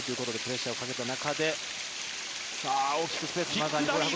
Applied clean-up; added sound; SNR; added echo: none; Water; 4 dB; none.